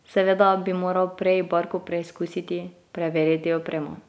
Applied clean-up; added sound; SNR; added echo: none; none; none; none.